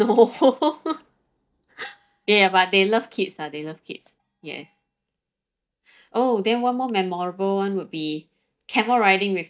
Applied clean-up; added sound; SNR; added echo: neural mask model DeepFilterNet 3.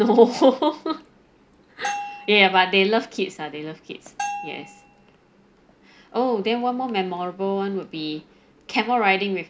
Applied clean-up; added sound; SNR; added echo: none; Bell; 12 dB; none.